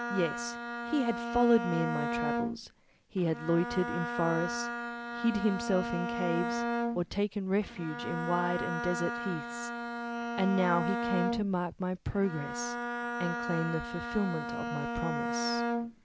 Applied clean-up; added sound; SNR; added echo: none; Bowed string instrument; 2 dB; none.